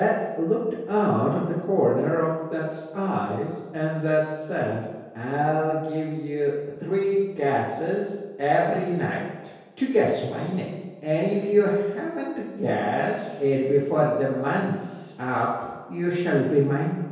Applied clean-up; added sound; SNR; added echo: none; none; none; reverberation time 1.2 s.